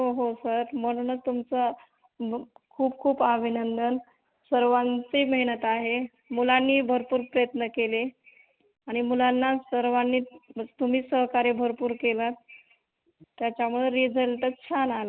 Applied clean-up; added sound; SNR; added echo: none; none; none; none.